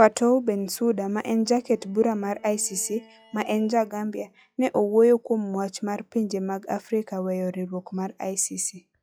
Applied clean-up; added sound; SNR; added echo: classical method log-MMSE.